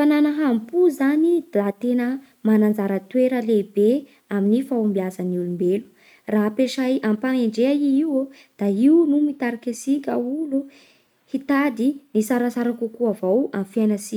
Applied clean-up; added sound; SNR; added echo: none; none; none; none.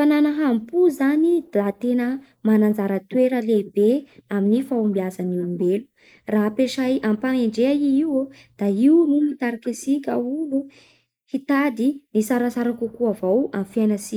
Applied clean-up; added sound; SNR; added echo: neural mask model Resemble Enhance denoiser.